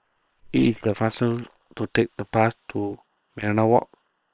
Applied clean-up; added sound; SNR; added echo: neural separator model SepFormer WHAM!.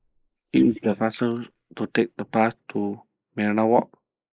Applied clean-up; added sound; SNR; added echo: neural mask model Resemble Enhance denoiser.